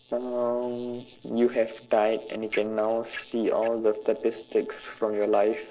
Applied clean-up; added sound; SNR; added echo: neural separator model SepFormer DNS4.